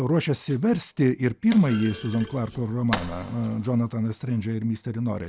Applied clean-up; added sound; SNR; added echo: none; Thump, thud + Rattle (instrument); 16 dB; none.